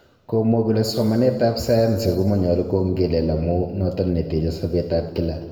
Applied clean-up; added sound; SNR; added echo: none; none; none; reverberation time 1.6 s.